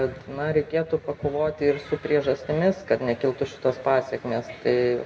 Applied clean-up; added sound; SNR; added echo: none; none; none; reverberation time 1.2 s.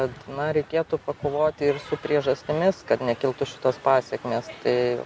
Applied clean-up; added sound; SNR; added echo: none; none; none; none.